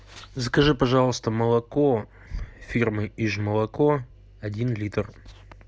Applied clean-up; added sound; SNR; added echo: none; none; none; none.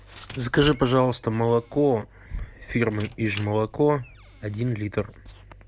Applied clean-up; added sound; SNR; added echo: none; Squeak; 18 dB; none.